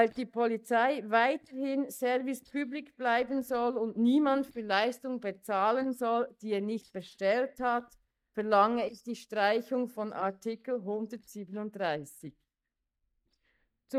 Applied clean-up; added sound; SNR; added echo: neural mask model DeepFilterNet 3.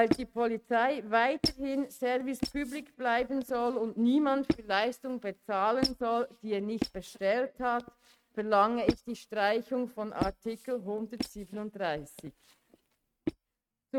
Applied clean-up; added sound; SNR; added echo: neural mask model RNNoise.